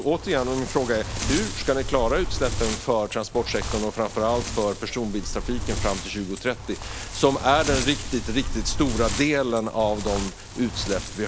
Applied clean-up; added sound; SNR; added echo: none; Wind; 5 dB; none.